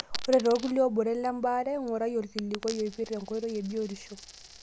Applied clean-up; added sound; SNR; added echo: none; Coin (dropping); 16 dB; none.